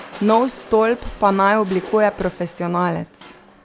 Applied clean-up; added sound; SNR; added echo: none; Crushing; 19 dB; none.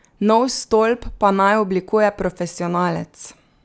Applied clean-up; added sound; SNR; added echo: none; none; none; none.